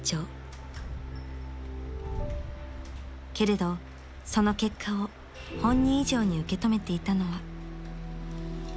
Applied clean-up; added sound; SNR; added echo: none; Wind; 10 dB; none.